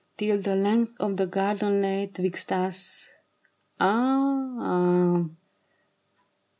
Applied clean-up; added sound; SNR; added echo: none; none; none; none.